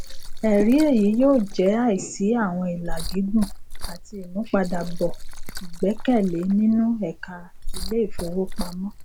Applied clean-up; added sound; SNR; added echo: none; Liquid; 6 dB; none.